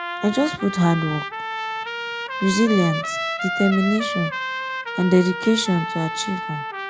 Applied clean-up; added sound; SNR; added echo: none; Trumpet; 5 dB; none.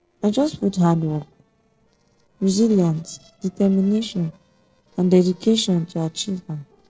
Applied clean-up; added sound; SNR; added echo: neural separator model SepFormer DNS4.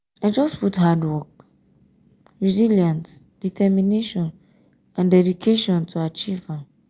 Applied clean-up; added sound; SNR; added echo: none; none; none; none.